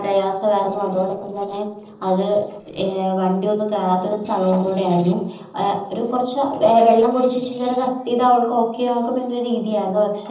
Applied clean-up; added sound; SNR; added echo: neural separator model SepFormer DNS4.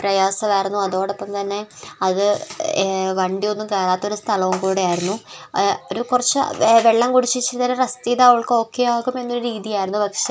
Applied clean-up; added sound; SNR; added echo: none; none; none; none.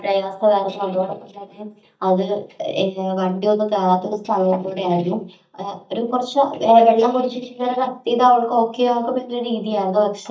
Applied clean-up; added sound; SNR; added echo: neural mask model DeepFilterNet 3.